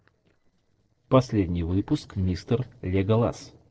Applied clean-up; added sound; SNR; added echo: neural separator model SepFormer DNS4.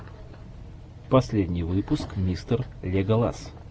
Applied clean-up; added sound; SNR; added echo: none; none; none; none.